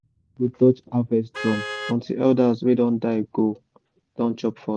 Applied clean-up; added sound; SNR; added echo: none; Vehicle horn, car horn, honking; 16 dB; none.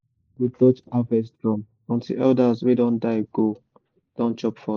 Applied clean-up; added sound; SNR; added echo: neural mask model Resemble Enhance denoiser.